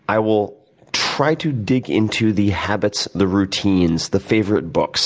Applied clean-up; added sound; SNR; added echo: none; none; none; none.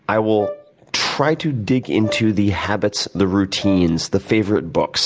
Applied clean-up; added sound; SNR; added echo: none; Brass instrument; 16 dB; none.